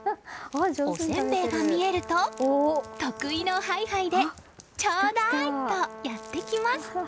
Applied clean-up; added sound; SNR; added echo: none; Brass instrument; 17 dB; none.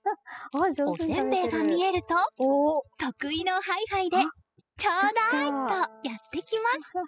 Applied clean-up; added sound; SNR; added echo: classical method spectral subtraction.